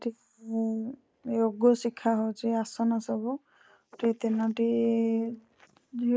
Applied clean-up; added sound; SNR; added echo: neural mask model Resemble Enhance denoiser.